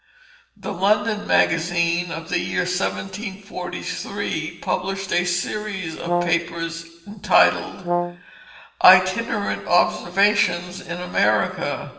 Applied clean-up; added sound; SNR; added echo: neural separator model SepFormer DNS4.